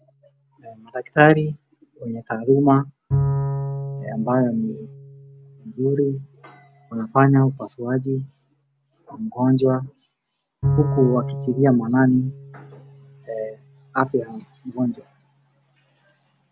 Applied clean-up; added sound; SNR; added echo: none; Bowed string instrument; 8 dB; none.